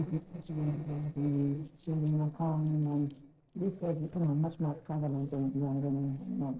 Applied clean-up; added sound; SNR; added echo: neural separator model SepFormer DNS4.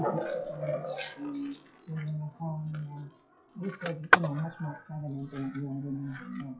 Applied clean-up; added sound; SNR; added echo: classical method WPE with log-MMSE.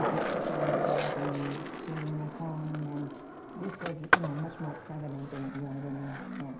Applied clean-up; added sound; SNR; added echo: none; Skateboard; -3 dB; reverberation time 0.5 s.